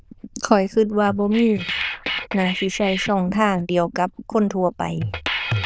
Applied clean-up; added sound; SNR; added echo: neural diffusion model UNIVERSE++.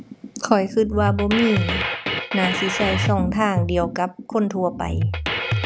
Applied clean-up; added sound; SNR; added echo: none; Drum kit; 2 dB; none.